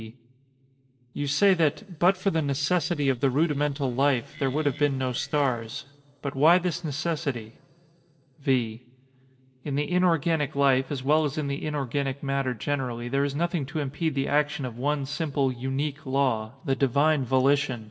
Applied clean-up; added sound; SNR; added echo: neural separator model SepFormer DNS4.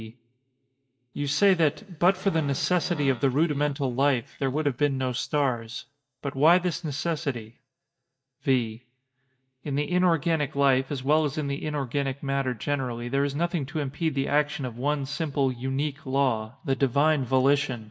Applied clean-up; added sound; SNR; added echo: neural mask model DeepFilterNet 3.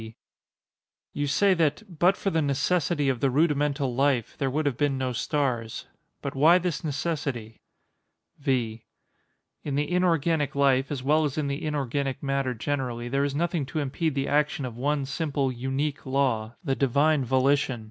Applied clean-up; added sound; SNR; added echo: none; none; none; none.